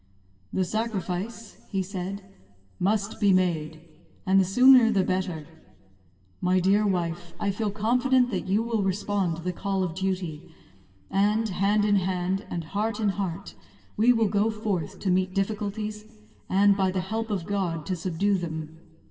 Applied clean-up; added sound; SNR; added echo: none; none; none; reverberation time 1.4 s.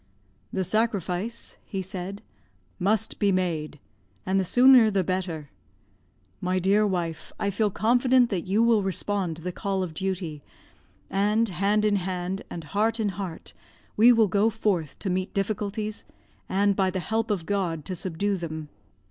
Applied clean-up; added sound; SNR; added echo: none; none; none; none.